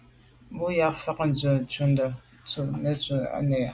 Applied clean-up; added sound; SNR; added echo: none; none; none; none.